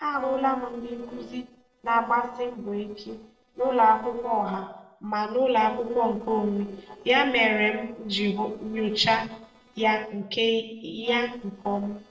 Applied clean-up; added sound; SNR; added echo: neural separator model SepFormer DNS4.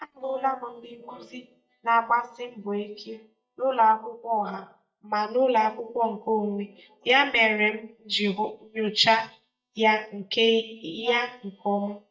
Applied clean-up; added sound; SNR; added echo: neural mask model DeepFilterNet 3.